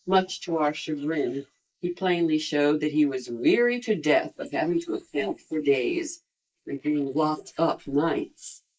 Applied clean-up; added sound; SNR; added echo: neural mask model Resemble Enhance denoiser.